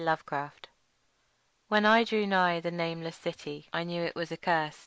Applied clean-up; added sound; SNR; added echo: none; none; none; none.